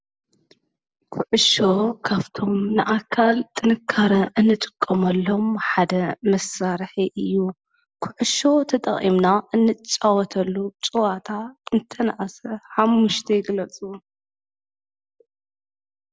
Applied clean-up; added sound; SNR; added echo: none; none; none; none.